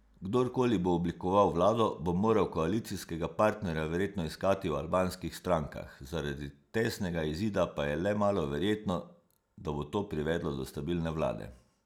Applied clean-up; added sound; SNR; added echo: none; none; none; none.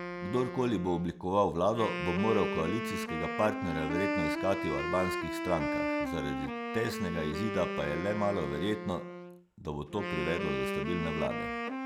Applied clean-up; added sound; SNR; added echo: none; Wind instrument, woodwind instrument; 3 dB; none.